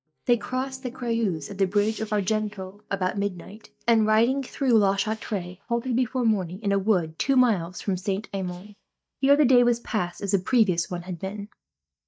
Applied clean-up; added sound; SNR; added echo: neural mask model DeepFilterNet 3.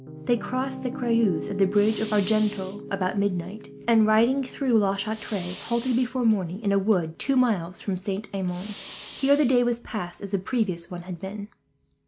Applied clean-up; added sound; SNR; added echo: none; Piano + Fire; 13 dB; none.